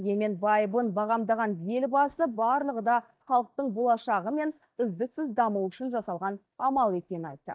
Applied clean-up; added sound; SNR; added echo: neural mask model DeepFilterNet 3.